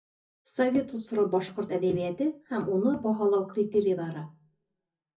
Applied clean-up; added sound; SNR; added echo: none; none; none; reverberation time 0.4 s.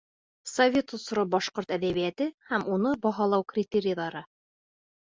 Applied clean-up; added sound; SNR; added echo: none; none; none; none.